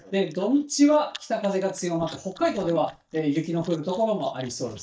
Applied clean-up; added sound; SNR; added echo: neural mask model DeepFilterNet 3.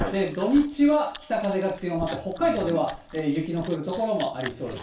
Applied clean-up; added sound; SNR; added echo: none; Chewing, mastication; 15 dB; reverberation time 0.3 s.